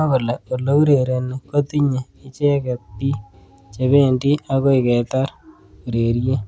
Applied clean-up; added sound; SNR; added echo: none; none; none; none.